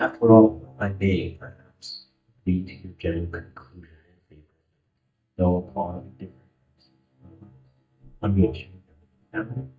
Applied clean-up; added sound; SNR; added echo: neural mask model DeepFilterNet 3.